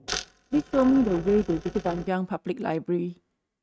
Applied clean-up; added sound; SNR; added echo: neural mask model RNNoise.